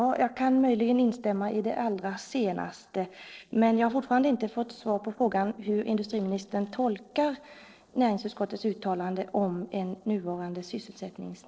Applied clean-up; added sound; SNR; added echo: neural separator model SepFormer DNS4.